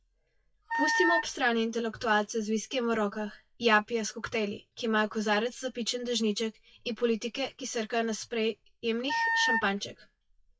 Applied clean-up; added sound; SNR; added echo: classical method WPE with log-MMSE.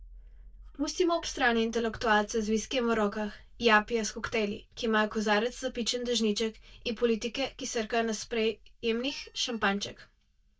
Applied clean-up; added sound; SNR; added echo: neural mask model DeepFilterNet 3.